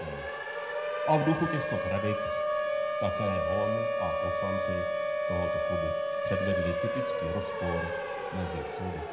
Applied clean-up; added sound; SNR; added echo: none; Siren; -3 dB; reverberation time 0.8 s.